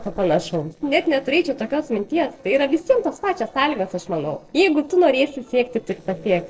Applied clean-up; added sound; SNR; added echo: neural separator model SepFormer DNS4.